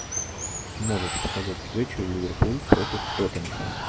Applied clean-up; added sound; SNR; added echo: none; Water; 4 dB; none.